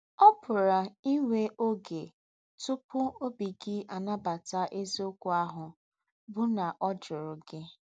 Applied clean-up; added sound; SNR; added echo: none; none; none; none.